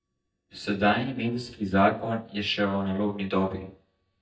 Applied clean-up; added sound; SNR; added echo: neural mask model DeepFilterNet 3.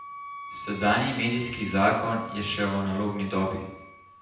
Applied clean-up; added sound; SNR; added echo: none; Wind instrument, woodwind instrument; 14 dB; reverberation time 0.9 s.